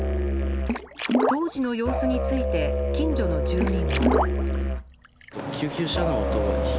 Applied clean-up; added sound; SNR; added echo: none; Water / Splash, splatter + Musical instrument; -5 dB; none.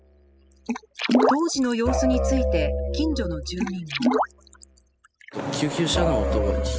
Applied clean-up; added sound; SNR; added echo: classical method spectral subtraction.